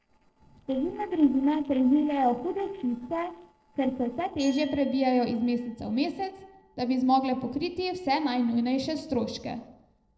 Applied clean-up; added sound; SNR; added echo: neural separator model SepFormer DNS4.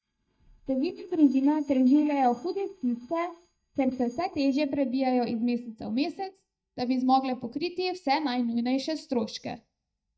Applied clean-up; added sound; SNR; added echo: neural mask model DeepFilterNet 3.